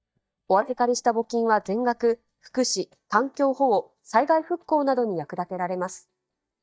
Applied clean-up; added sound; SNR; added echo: neural mask model DeepFilterNet 3.